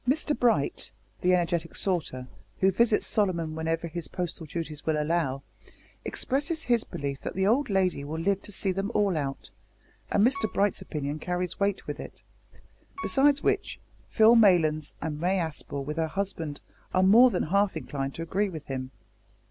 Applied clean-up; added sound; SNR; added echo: none; Piano; 19 dB; none.